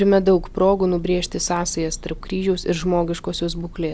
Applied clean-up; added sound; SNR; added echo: none; Bird / Breathing; 15 dB; none.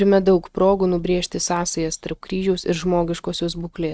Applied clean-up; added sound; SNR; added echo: neural mask model RNNoise.